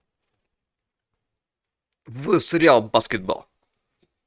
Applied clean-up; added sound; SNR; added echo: neural mask model RNNoise.